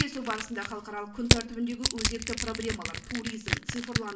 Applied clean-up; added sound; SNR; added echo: none; Crushing; -4 dB; reverberation time 0.6 s.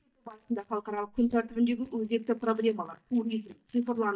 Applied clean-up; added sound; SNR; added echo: neural mask model DeepFilterNet 3.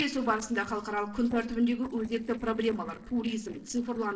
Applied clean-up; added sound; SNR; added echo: neural separator model SepFormer DNS4.